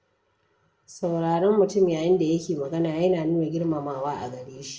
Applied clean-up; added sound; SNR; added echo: none; none; none; reverberation time 0.4 s.